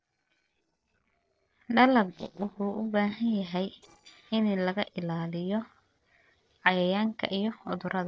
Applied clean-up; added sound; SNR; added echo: neural separator model SepFormer DNS4.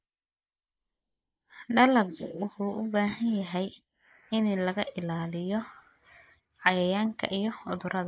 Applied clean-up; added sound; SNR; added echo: neural mask model Resemble Enhance denoiser.